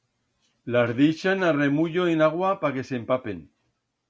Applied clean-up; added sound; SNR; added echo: none; none; none; none.